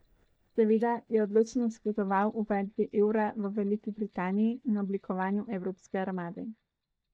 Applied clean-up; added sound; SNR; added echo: neural mask model DeepFilterNet 3.